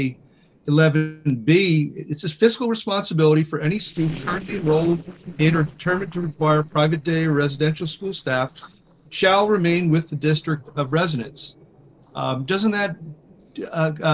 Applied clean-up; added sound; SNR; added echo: neural separator model SepFormer DNS4.